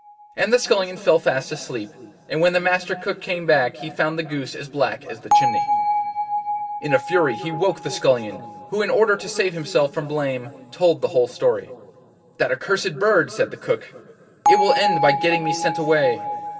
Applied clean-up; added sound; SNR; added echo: none; Bell; 5 dB; reverberation time 2.9 s.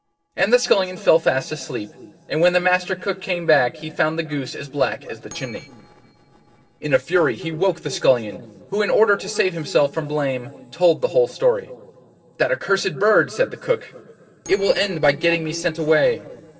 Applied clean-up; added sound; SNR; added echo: neural separator model SepFormer DNS4.